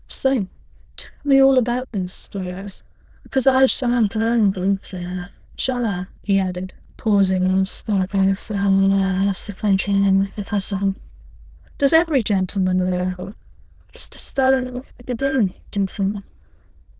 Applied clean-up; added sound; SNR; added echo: neural diffusion model UNIVERSE++.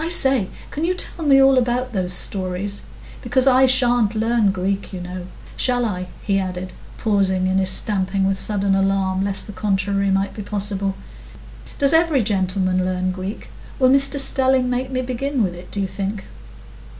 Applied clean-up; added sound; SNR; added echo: none; none; none; none.